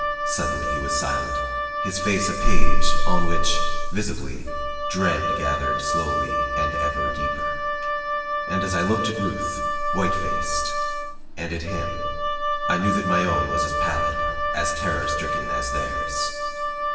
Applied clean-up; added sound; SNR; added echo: none; Wind instrument, woodwind instrument; 4 dB; reverberation time 1.2 s.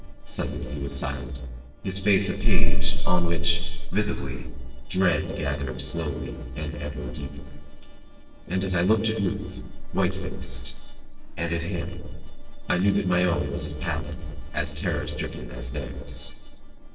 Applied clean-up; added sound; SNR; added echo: neural separator model SepFormer DNS4.